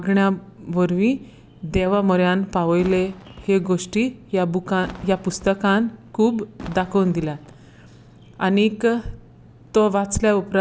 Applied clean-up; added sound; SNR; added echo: none; Fireworks; 20 dB; none.